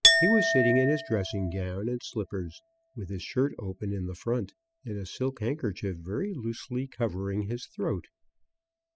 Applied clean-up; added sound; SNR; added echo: classical method spectral subtraction.